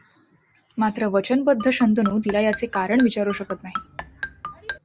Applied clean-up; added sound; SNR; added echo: none; Marimba, xylophone; 12 dB; none.